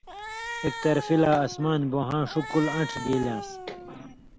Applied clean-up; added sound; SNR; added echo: none; Cat; 11 dB; none.